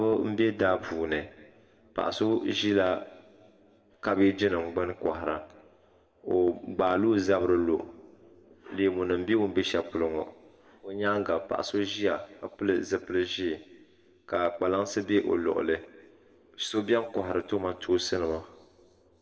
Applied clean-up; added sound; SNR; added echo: none; none; none; reverberation time 1.4 s.